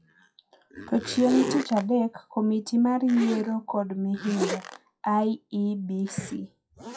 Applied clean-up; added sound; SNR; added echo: classical method WPE with log-MMSE.